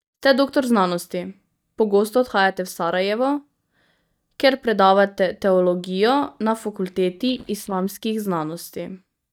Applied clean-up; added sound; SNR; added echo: neural mask model DeepFilterNet 3.